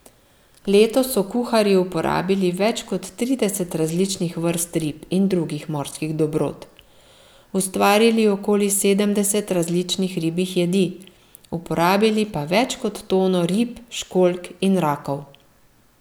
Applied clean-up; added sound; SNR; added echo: none; none; none; none.